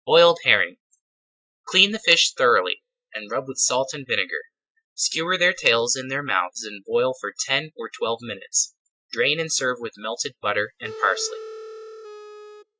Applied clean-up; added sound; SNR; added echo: classical method spectral subtraction.